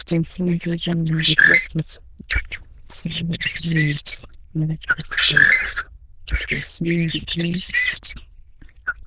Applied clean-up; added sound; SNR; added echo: neural diffusion model UNIVERSE++.